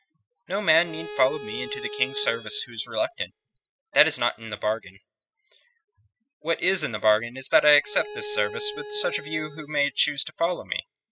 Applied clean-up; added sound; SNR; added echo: classical method spectral subtraction.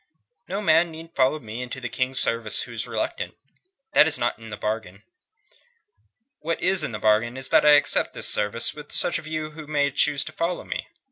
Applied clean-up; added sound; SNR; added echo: none; none; none; none.